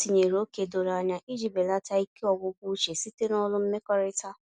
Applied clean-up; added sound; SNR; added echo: none; none; none; none.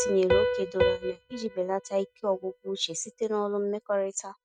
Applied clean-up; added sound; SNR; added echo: neural mask model RNNoise.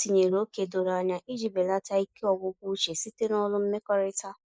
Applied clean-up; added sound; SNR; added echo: neural mask model Resemble Enhance denoiser.